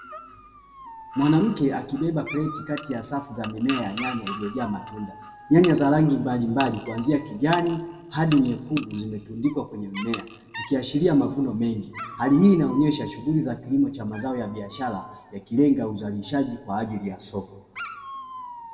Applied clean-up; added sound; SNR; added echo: none; Dog; 18 dB; reverberation time 1.1 s.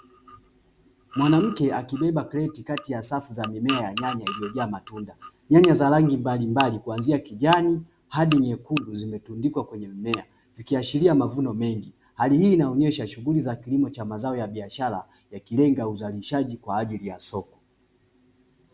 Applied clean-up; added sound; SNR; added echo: none; none; none; none.